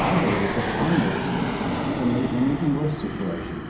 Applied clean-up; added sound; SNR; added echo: none; Fixed-wing aircraft, airplane; 1 dB; reverberation time 0.6 s.